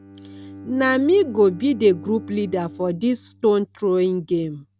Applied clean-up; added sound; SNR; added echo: none; Bowed string instrument; 18 dB; none.